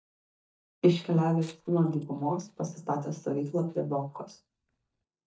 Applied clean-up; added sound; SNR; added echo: neural mask model DeepFilterNet 3.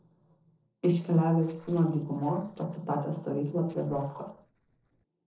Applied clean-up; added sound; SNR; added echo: neural separator model SepFormer DNS4.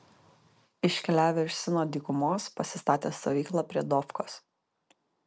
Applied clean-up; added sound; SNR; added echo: none; none; none; none.